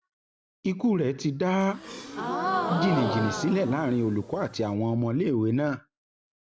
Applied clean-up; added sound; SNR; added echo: none; Gasp; 4 dB; none.